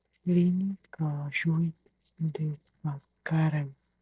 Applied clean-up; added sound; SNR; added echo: neural separator model SepFormer DNS4.